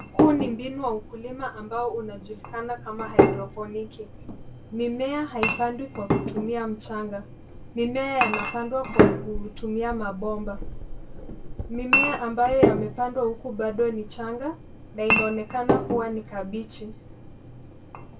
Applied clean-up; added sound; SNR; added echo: none; Chink, clink; -1 dB; reverberation time 0.2 s.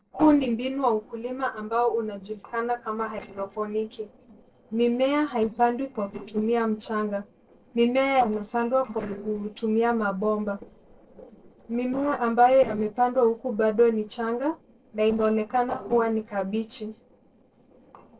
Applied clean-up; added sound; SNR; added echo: neural separator model SepFormer DNS4.